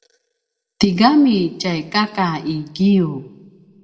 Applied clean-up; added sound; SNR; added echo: none; none; none; reverberation time 0.8 s.